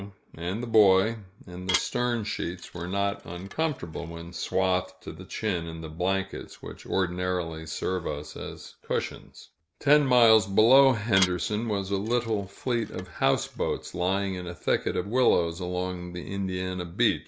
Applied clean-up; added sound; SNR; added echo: none; Dishes, pots, and pans / Glass; 13 dB; none.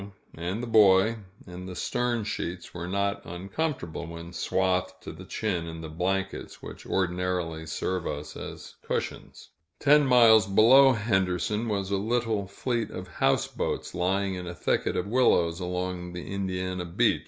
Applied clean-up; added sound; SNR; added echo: none; none; none; none.